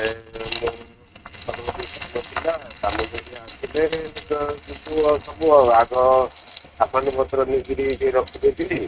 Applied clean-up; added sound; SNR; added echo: neural mask model RNNoise.